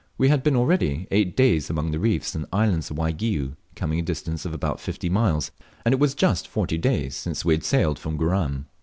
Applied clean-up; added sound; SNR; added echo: none; none; none; none.